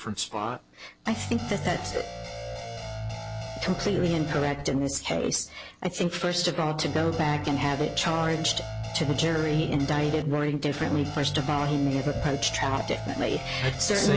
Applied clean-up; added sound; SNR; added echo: none; Guitar; 7 dB; none.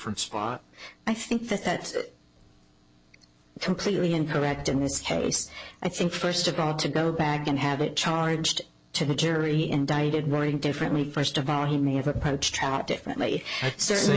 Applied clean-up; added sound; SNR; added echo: none; none; none; none.